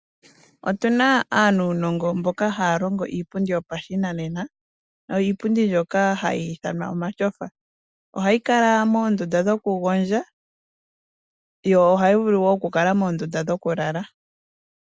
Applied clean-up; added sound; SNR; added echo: none; none; none; none.